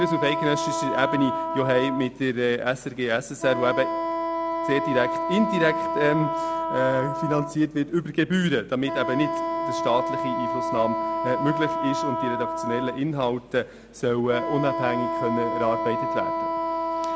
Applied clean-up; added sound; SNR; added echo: none; Wind instrument, woodwind instrument; 2 dB; none.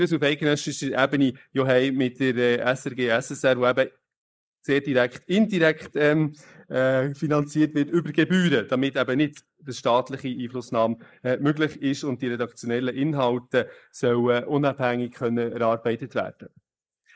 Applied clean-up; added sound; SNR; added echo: neural mask model Resemble Enhance denoiser.